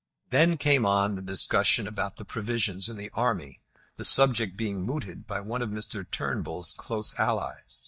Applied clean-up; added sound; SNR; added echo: neural mask model DeepFilterNet 3.